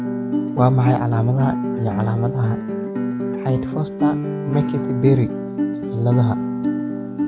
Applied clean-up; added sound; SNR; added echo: none; Guitar; 2 dB; none.